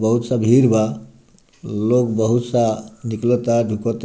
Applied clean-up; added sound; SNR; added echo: none; none; none; none.